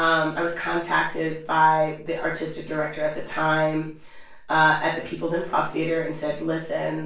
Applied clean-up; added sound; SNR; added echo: none; none; none; reverberation time 0.3 s.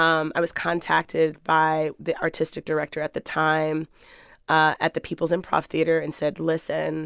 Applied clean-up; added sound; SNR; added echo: none; none; none; none.